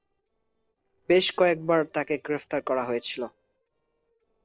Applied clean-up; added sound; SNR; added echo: neural separator model SepFormer DNS4.